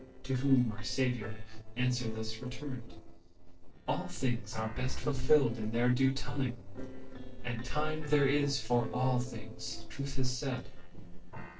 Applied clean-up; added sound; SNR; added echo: neural separator model SepFormer DNS4.